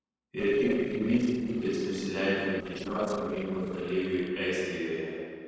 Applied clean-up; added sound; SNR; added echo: neural separator model SepFormer DNS4.